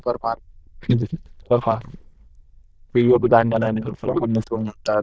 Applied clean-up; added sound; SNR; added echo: neural diffusion model UNIVERSE++.